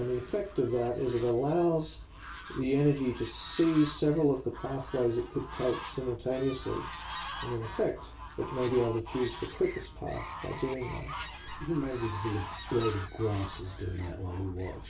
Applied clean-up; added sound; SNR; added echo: none; Fowl; 13 dB; reverberation time 0.3 s.